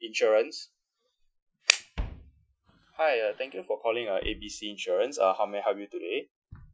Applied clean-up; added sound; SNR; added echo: classical method Wiener filter.